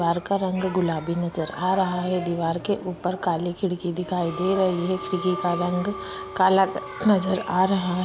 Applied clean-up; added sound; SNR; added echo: none; none; none; none.